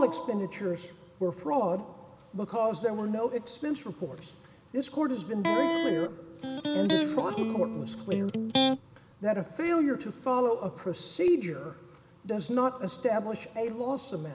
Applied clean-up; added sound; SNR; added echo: none; Electric guitar; -1 dB; none.